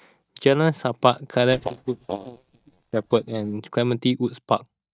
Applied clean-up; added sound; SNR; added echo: neural mask model DeepFilterNet 3.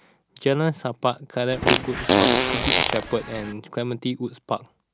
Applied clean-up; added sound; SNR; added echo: none; Fart; -5 dB; none.